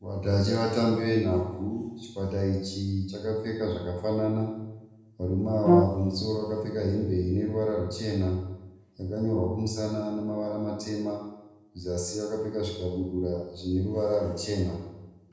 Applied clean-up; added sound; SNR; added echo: none; Brass instrument; -4 dB; reverberation time 0.9 s.